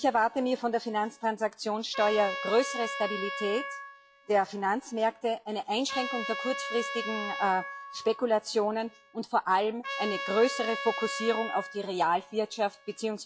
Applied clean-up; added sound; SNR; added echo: classical method log-MMSE.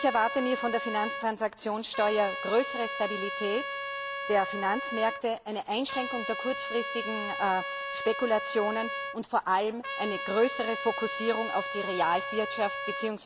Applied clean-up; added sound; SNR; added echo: none; Trumpet; 6 dB; none.